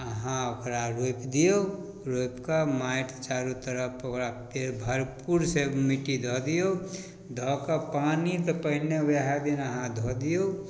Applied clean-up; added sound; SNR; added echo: none; none; none; none.